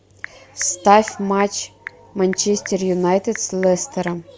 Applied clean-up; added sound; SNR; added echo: none; Telephone / Typing; 19 dB; none.